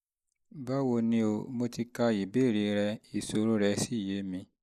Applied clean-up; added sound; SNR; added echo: neural mask model Resemble Enhance denoiser.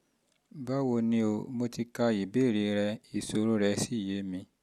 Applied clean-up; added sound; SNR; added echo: none; none; none; none.